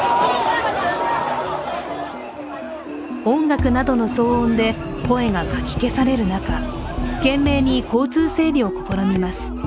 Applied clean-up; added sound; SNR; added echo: none; none; none; none.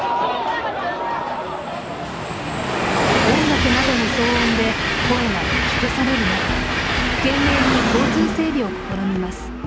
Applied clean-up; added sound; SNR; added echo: none; Train; -1 dB; none.